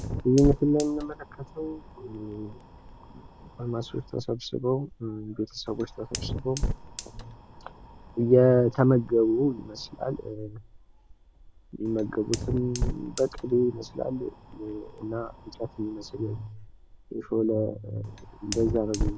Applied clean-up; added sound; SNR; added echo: none; Fire; 9 dB; none.